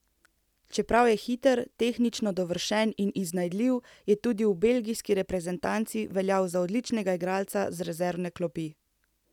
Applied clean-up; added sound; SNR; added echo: none; none; none; none.